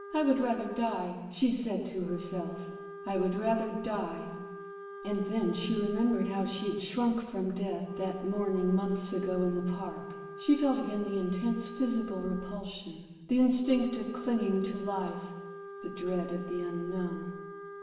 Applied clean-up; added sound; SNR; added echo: none; Wind instrument, woodwind instrument; 13 dB; reverberation time 1.2 s.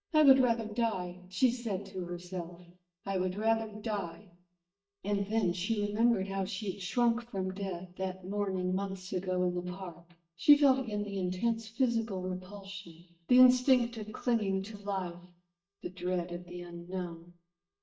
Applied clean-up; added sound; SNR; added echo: neural mask model DeepFilterNet 3.